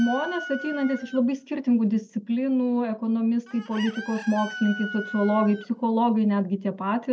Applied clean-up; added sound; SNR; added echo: none; Chicken, rooster; 15 dB; none.